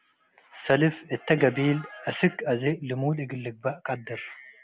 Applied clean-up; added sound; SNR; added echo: none; none; none; none.